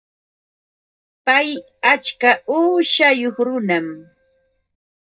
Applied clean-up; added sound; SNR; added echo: neural mask model DeepFilterNet 3.